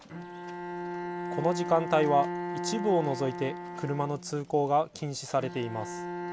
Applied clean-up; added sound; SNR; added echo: none; Bowed string instrument; 7 dB; none.